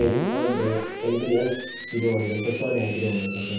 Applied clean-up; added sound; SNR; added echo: none; Screech; 6 dB; reverberation time 0.9 s.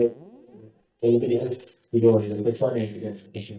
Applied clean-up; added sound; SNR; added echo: neural mask model DeepFilterNet 3.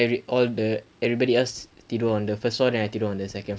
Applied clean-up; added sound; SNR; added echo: none; none; none; none.